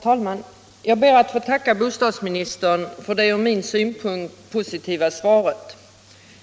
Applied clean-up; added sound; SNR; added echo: none; none; none; none.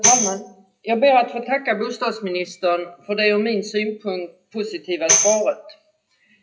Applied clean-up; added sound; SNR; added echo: classical method WPE with log-MMSE.